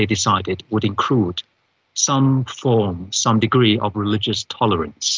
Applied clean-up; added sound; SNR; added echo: none; none; none; none.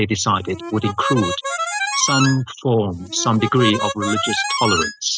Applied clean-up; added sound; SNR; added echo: classical method spectral subtraction.